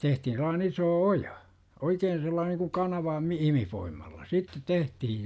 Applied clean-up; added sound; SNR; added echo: none; none; none; none.